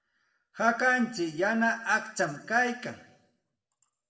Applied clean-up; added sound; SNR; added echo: none; none; none; reverberation time 0.7 s.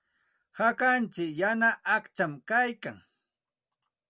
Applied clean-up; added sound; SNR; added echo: none; none; none; none.